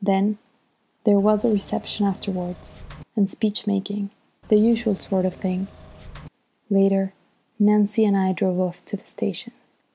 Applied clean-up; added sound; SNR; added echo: none; Engine / Mechanisms; 20 dB; none.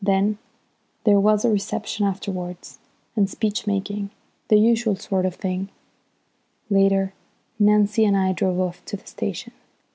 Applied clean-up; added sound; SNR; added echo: none; none; none; none.